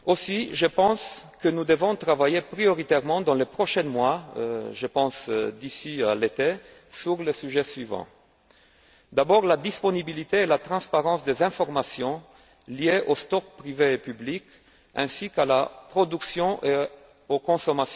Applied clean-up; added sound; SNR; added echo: none; none; none; none.